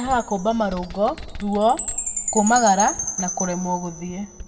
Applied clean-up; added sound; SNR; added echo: none; Chime; 8 dB; reverberation time 0.9 s.